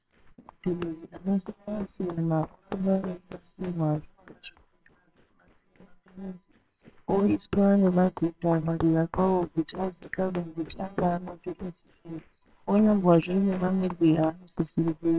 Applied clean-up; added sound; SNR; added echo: neural separator model SepFormer WHAMR!.